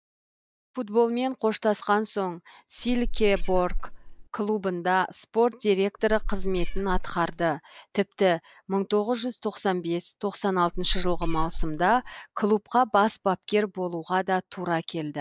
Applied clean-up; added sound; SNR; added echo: neural mask model DeepFilterNet 3.